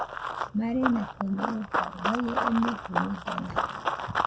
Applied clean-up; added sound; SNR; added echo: none; Run; 0 dB; none.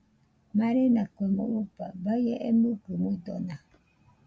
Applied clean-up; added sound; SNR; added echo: none; none; none; none.